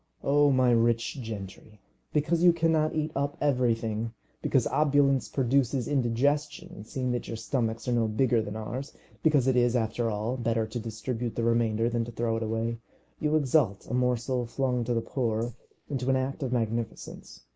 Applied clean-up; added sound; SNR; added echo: neural mask model Resemble Enhance denoiser.